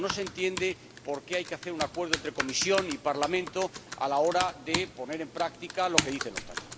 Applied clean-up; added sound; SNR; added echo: none; Computer keyboard; 5 dB; none.